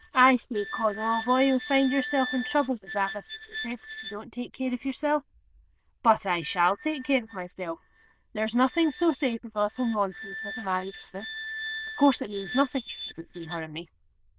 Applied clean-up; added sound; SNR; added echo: neural diffusion model UNIVERSE++.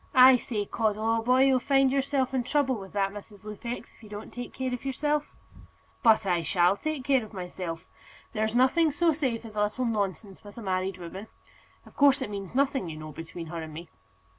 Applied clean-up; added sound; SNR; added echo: none; none; none; none.